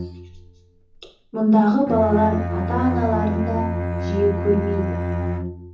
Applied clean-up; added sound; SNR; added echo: none; Bowed string instrument; 3 dB; reverberation time 0.6 s.